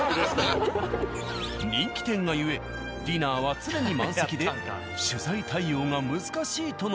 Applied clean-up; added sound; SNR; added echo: none; none; none; none.